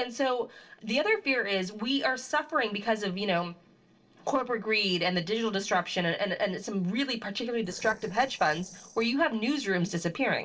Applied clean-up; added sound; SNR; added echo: neural separator model SepFormer DNS4.